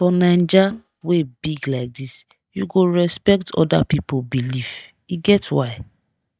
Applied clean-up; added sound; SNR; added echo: neural mask model DeepFilterNet 3.